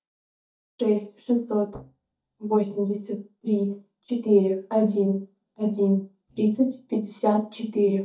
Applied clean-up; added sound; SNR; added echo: neural mask model DeepFilterNet 3.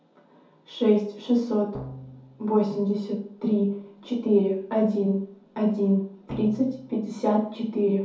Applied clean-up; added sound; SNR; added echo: none; Drum; 16 dB; reverberation time 0.6 s.